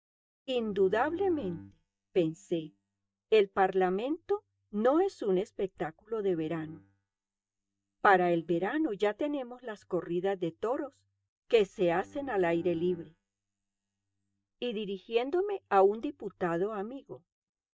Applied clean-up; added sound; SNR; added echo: neural mask model DeepFilterNet 3.